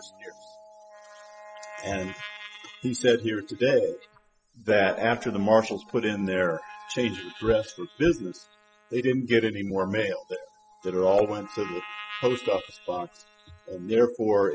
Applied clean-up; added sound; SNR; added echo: classical method spectral subtraction.